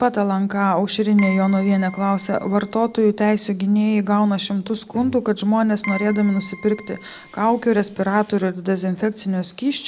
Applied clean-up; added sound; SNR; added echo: none; Keyboard (musical); 16 dB; none.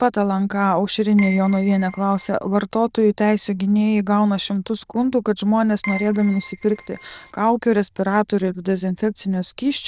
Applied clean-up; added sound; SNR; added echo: neural diffusion model UNIVERSE++.